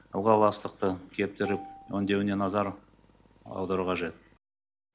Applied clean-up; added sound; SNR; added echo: none; Marimba, xylophone; 18 dB; none.